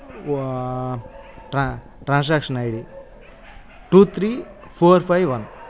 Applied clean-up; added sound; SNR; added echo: none; none; none; none.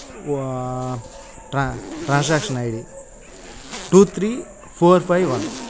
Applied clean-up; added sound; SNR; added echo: none; Zipper (clothing); 14 dB; none.